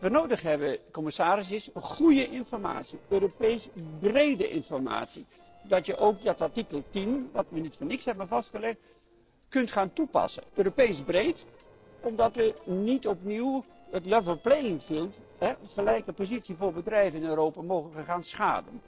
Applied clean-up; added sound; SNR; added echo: neural separator model SepFormer DNS4.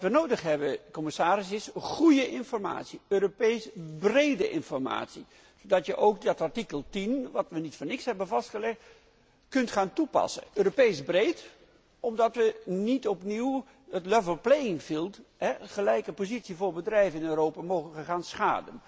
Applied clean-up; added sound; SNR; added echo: none; none; none; none.